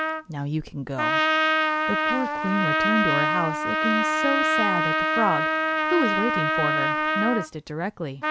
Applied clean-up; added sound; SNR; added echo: none; Trumpet; -4 dB; none.